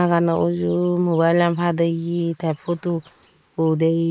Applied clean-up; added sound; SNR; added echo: neural mask model Resemble Enhance denoiser.